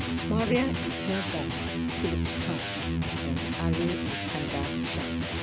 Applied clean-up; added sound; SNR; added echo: none; Electric guitar; -3 dB; none.